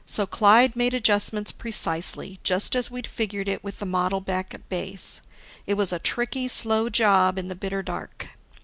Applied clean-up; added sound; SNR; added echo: none; none; none; none.